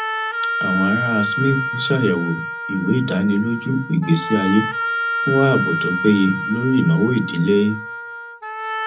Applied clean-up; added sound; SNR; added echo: none; Wind instrument, woodwind instrument; 5 dB; reverberation time 0.4 s.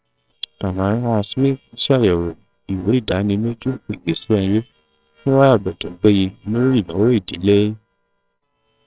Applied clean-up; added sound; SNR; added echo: neural separator model SepFormer WHAMR!.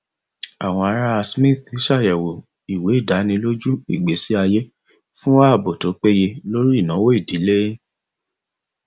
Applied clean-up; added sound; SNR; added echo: none; none; none; none.